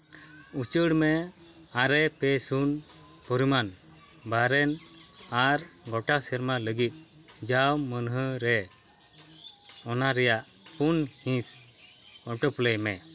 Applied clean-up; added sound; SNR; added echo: none; none; none; none.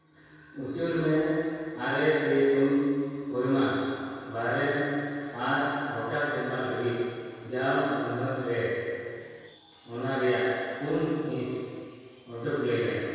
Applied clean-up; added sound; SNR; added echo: none; none; none; reverberation time 2.2 s.